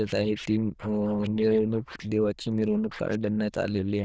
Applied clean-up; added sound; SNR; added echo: neural diffusion model UNIVERSE++.